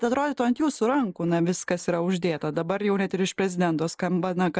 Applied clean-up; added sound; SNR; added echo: neural mask model Resemble Enhance denoiser.